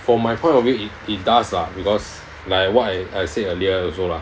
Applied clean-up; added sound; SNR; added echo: none; none; none; none.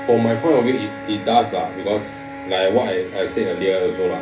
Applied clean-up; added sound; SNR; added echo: none; Bowed string instrument; 13 dB; reverberation time 0.3 s.